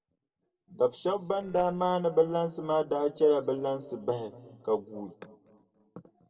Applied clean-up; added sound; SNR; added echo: neural separator model SepFormer DNS4.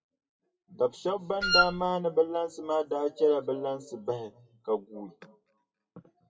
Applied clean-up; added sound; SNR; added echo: classical method WPE with log-MMSE.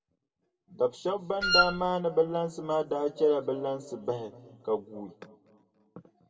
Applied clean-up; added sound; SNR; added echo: none; Wind instrument, woodwind instrument; -5 dB; reverberation time 1.6 s.